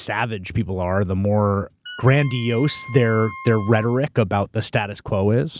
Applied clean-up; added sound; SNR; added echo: none; Wind instrument, woodwind instrument; 17 dB; none.